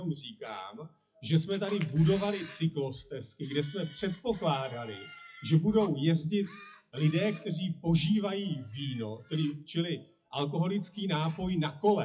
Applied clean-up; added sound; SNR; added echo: classical method WPE with log-MMSE.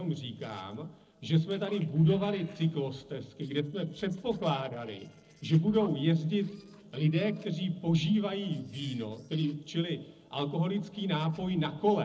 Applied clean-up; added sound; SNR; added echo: neural separator model SepFormer DNS4.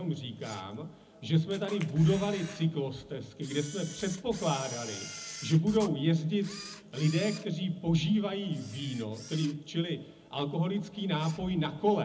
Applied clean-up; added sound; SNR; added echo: none; Camera; 17 dB; reverberation time 0.4 s.